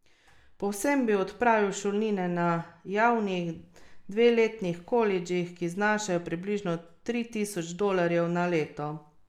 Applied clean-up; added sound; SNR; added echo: none; none; none; none.